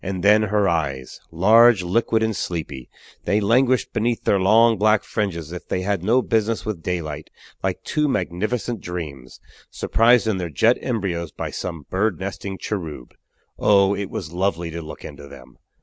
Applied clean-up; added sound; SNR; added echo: none; none; none; none.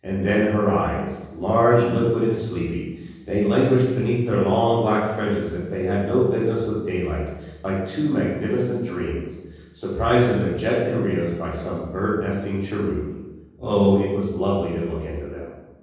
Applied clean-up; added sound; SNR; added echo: none; none; none; reverberation time 1.3 s.